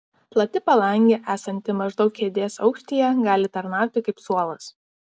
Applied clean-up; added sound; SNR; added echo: none; none; none; none.